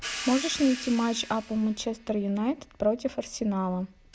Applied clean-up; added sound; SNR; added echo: none; Hi-hat; 13 dB; none.